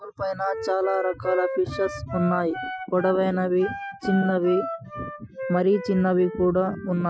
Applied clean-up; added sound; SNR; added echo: classical method Wiener filter.